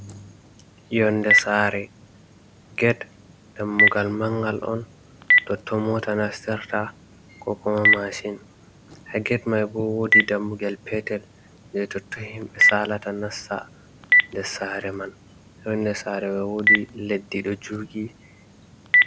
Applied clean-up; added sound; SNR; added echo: none; Telephone; -1 dB; none.